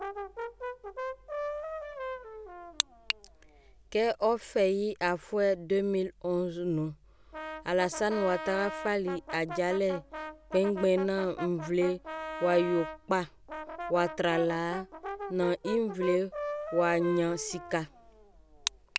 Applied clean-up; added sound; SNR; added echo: none; Brass instrument; 10 dB; none.